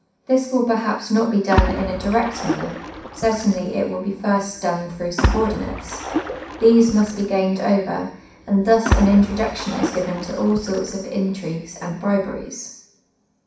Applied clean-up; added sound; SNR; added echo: none; Splash, splatter; 6 dB; reverberation time 0.6 s.